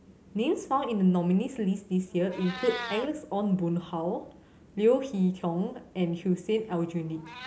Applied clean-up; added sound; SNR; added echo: none; Meow; 18 dB; none.